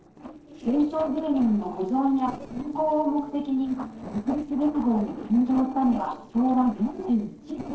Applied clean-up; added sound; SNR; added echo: neural separator model SepFormer DNS4.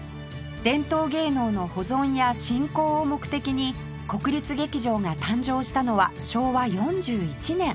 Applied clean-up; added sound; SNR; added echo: none; none; none; none.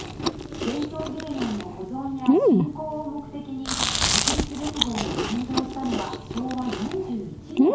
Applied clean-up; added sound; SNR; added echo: none; Chewing, mastication; -4 dB; reverberation time 2.4 s.